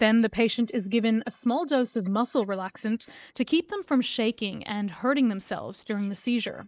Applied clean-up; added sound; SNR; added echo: neural mask model Resemble Enhance denoiser.